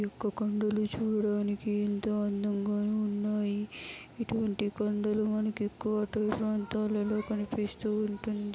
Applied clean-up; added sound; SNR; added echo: none; none; none; none.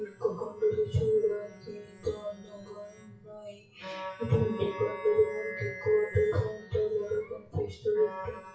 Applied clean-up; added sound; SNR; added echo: classical method WPE with log-MMSE.